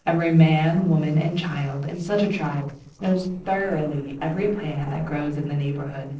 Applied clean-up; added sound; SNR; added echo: neural separator model SepFormer DNS4.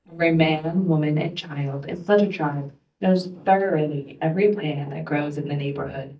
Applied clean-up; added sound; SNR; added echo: neural mask model DeepFilterNet 3.